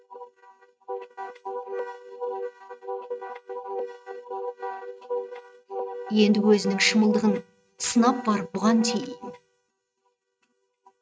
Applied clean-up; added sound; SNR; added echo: neural mask model RNNoise.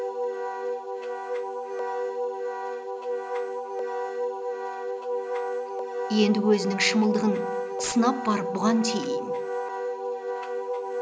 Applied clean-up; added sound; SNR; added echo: none; Wind instrument, woodwind instrument; 1 dB; none.